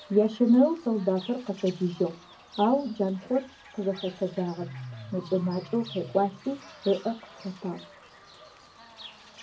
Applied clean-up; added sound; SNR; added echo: none; Bird / Fowl; 18 dB; reverberation time 0.3 s.